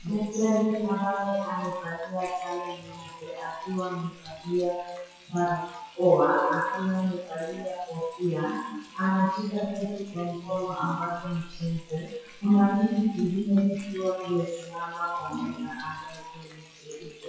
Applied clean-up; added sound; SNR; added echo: classical method WPE with log-MMSE.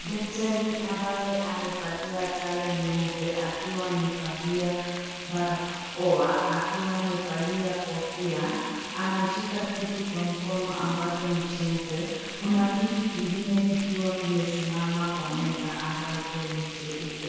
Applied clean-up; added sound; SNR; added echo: none; Frying (food); 10 dB; reverberation time 1.9 s.